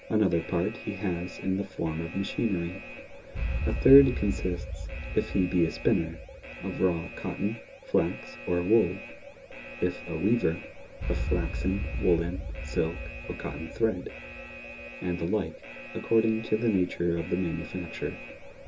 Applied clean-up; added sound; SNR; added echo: none; Alarm; 8 dB; reverberation time 0.2 s.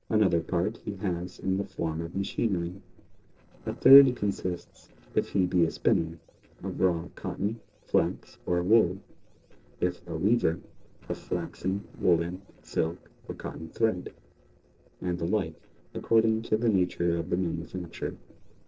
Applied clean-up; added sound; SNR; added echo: neural separator model SepFormer DNS4.